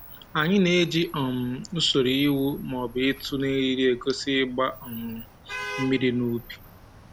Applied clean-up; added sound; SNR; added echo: none; Traffic noise, roadway noise / Vehicle horn, car horn, honking; 17 dB; none.